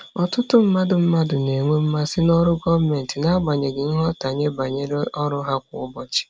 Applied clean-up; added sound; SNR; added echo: none; none; none; none.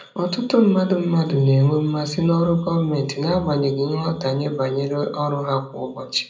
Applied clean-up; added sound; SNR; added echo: none; none; none; reverberation time 0.5 s.